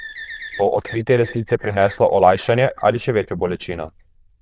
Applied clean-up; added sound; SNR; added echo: neural diffusion model UNIVERSE++.